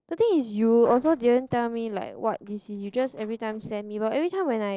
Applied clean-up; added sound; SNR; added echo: neural separator model SepFormer DNS4.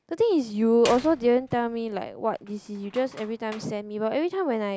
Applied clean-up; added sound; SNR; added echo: none; Slam; 20 dB; none.